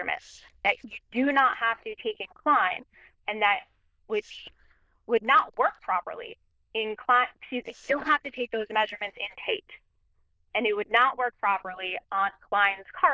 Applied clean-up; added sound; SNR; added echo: neural diffusion model UNIVERSE++.